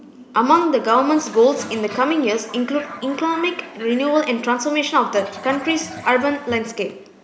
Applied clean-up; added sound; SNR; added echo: none; Toilet flush; 18 dB; none.